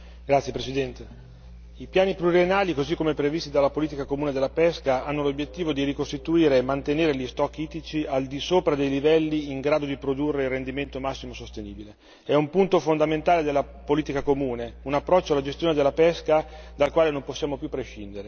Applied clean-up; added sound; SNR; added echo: none; Musical instrument; 20 dB; none.